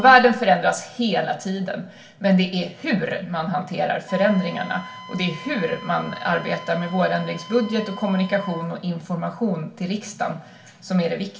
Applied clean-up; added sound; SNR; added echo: none; Wind instrument, woodwind instrument; 19 dB; reverberation time 0.3 s.